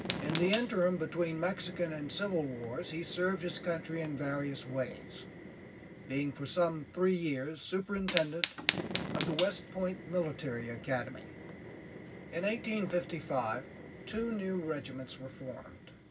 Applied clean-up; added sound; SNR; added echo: none; Fire; 6 dB; reverberation time 0.4 s.